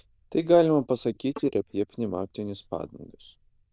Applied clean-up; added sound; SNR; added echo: neural diffusion model UNIVERSE++.